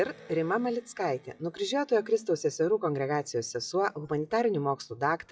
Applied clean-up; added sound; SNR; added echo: classical method WPE with log-MMSE.